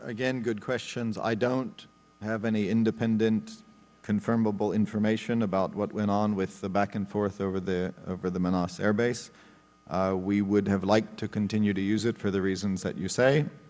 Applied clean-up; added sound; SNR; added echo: none; none; none; none.